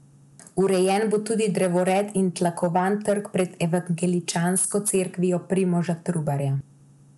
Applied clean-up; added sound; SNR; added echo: none; none; none; none.